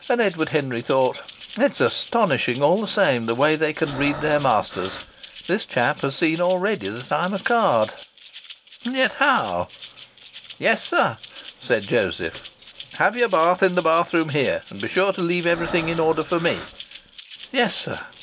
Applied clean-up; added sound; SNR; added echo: none; Rattle (instrument) + Breathing; 12 dB; none.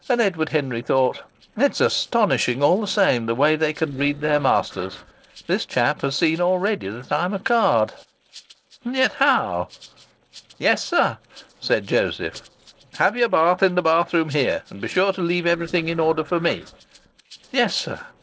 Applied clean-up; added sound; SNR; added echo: neural separator model SepFormer DNS4.